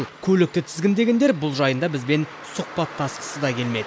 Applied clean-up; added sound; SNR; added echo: none; none; none; none.